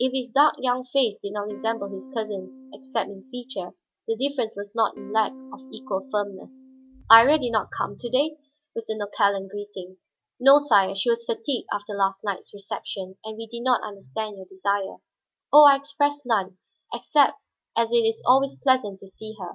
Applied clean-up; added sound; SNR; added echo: none; Electric guitar / Strum; 18 dB; none.